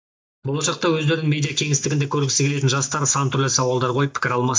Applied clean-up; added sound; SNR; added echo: neural mask model DeepFilterNet 3.